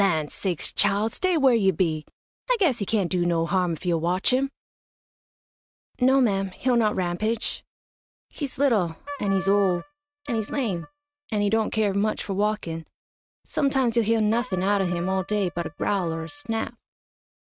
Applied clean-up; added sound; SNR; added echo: neural mask model RNNoise.